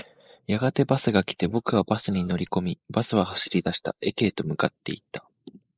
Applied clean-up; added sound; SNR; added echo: neural mask model Resemble Enhance denoiser.